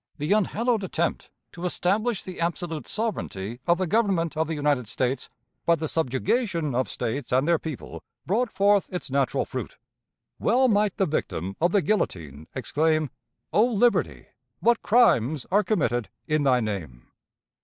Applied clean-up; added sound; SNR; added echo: neural mask model Resemble Enhance denoiser.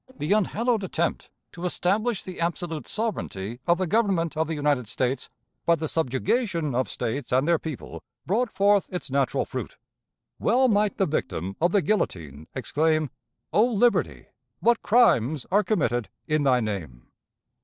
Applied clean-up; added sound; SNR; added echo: neural separator model SepFormer DNS4.